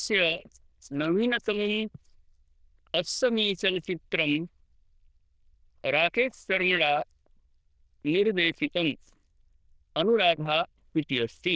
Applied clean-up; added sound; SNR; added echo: neural diffusion model UNIVERSE++.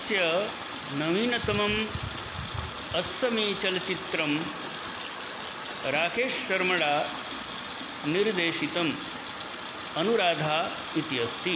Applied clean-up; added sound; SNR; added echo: none; Water tap, faucet; 5 dB; none.